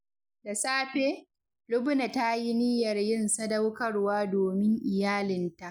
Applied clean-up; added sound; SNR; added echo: none; none; none; none.